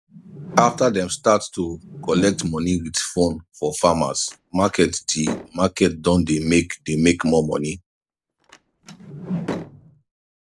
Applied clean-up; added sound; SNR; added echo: none; Slam + Whoosh, swoosh, swish; 12 dB; none.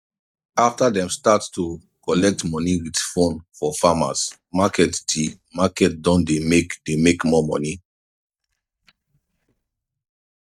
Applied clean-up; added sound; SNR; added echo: neural mask model DeepFilterNet 3.